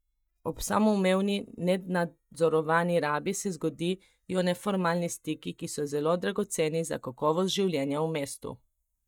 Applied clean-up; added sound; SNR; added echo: neural mask model DeepFilterNet 3.